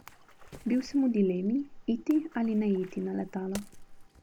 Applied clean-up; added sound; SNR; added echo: none; Wood + Splash, splatter; 19 dB; none.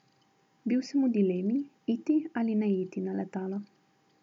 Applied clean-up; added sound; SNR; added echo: none; none; none; none.